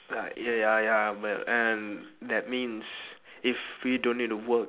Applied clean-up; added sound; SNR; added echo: none; none; none; none.